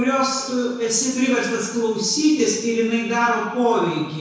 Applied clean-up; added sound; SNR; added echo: none; none; none; reverberation time 1.0 s.